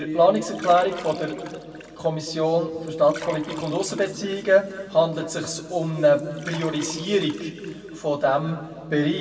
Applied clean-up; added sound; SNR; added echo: none; Liquid; 19 dB; reverberation time 1.9 s.